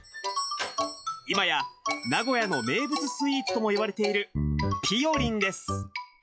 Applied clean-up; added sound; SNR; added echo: classical method log-MMSE.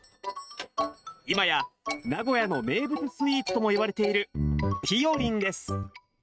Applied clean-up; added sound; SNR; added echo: neural mask model RNNoise.